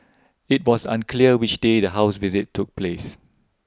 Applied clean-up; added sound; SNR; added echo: none; none; none; none.